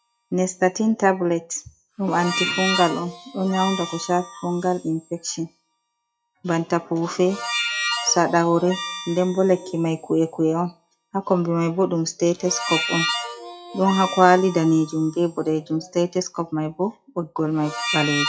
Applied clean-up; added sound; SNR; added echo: classical method WPE with log-MMSE.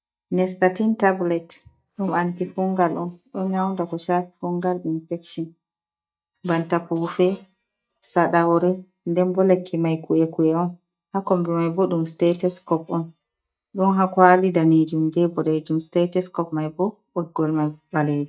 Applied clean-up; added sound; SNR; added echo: neural mask model DeepFilterNet 3.